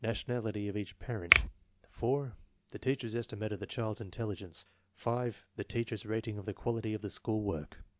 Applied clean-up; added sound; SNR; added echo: none; Finger snapping; -3 dB; none.